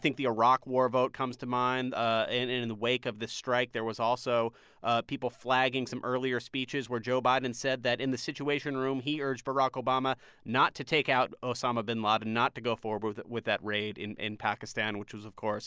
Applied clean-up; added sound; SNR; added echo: none; none; none; none.